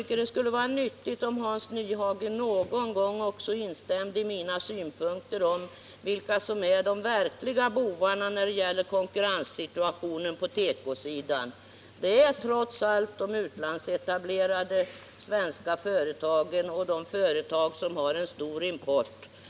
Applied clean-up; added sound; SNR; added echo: none; none; none; none.